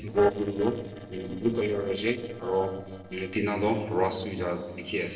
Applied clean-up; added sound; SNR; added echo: neural separator model SepFormer DNS4.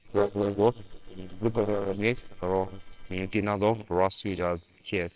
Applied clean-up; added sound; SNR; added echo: neural separator model SepFormer WHAMR!.